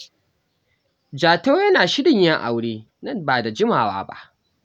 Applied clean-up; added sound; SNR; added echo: none; none; none; none.